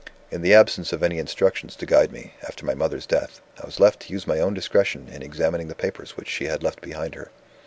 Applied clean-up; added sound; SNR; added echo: none; none; none; none.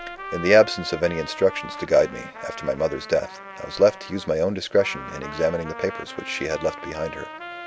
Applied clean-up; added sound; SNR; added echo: none; Trumpet; 13 dB; none.